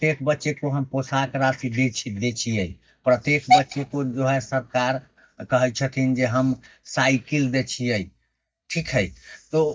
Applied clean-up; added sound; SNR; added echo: neural mask model DeepFilterNet 3.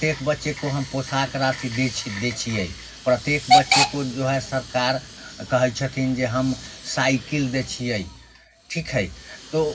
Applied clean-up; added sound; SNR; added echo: none; Hiss / Alarm / Train; 4 dB; reverberation time 0.4 s.